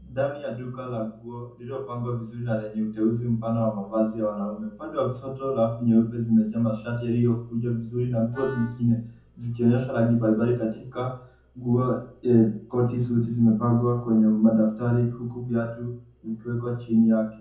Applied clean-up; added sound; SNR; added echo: none; Wind instrument, woodwind instrument; 18 dB; reverberation time 0.5 s.